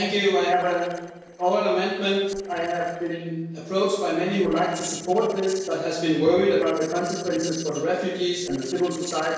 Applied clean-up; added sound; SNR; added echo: neural separator model SepFormer DNS4.